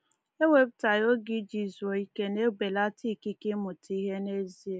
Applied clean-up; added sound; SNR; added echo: none; none; none; none.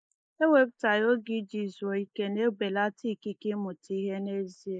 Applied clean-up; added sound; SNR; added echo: neural mask model Resemble Enhance denoiser.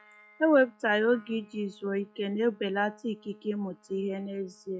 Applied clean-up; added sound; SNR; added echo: classical method log-MMSE.